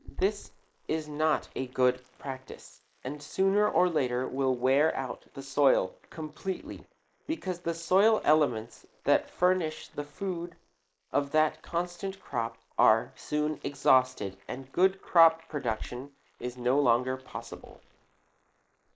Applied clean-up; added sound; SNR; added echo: neural mask model Resemble Enhance denoiser.